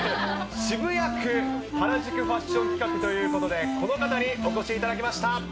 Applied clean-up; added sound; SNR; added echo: none; Wind instrument, woodwind instrument; 2 dB; none.